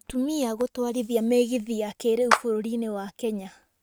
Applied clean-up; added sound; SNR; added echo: neural mask model RNNoise.